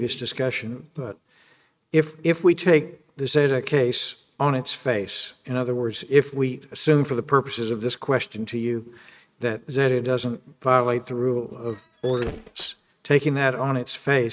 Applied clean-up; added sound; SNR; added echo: neural mask model RNNoise.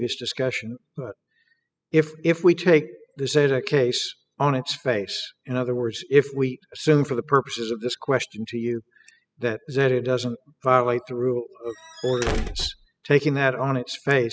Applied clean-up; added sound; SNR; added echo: classical method spectral subtraction.